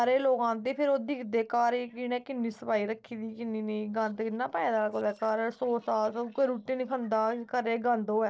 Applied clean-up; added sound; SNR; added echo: neural separator model SepFormer DNS4.